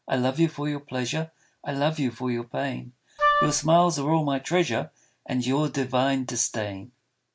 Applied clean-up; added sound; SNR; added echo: none; Wind instrument, woodwind instrument; -2 dB; none.